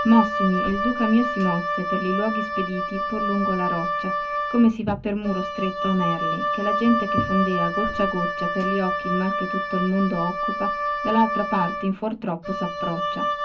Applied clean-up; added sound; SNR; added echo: none; Wind instrument, woodwind instrument; 2 dB; reverberation time 0.4 s.